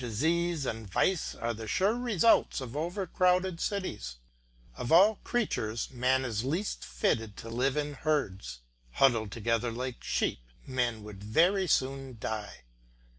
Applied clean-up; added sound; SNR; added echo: none; none; none; none.